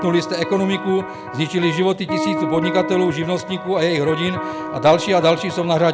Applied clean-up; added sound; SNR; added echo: none; Electric guitar; 8 dB; none.